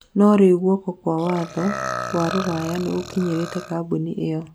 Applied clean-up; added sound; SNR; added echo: none; Burping, eructation; 10 dB; none.